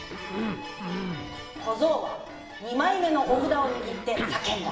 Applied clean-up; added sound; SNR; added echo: none; Cough; 9 dB; reverberation time 1.0 s.